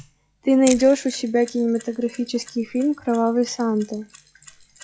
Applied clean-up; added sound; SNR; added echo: classical method log-MMSE.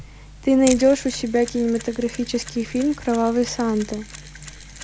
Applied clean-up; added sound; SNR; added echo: none; Mechanisms; 15 dB; none.